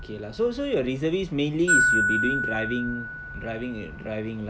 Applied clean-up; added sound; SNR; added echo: none; Glockenspiel; 0 dB; none.